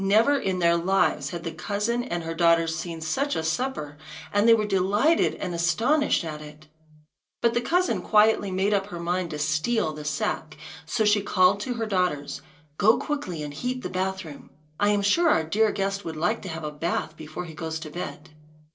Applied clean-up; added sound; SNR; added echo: none; none; none; reverberation time 0.2 s.